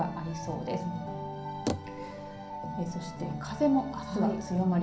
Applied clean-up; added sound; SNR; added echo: none; Bicycle; 12 dB; reverberation time 0.6 s.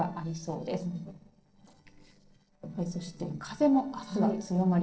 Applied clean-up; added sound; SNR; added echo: neural separator model SepFormer DNS4.